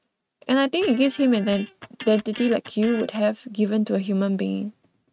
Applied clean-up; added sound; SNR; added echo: neural mask model RNNoise.